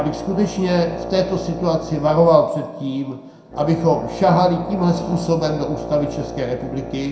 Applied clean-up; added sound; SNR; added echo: none; Brass instrument; 11 dB; reverberation time 0.5 s.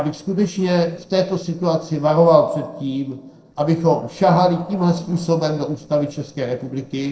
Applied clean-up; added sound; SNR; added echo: neural separator model SepFormer DNS4.